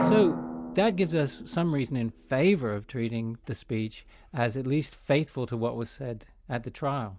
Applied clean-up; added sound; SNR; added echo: none; Drum; 9 dB; none.